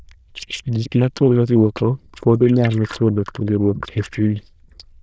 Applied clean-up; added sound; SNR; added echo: neural diffusion model UNIVERSE++.